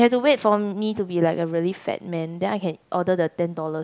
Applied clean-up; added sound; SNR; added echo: none; none; none; none.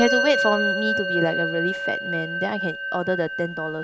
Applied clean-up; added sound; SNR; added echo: none; Musical instrument; 1 dB; none.